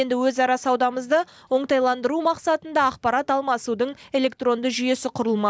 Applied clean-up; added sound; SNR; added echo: none; none; none; none.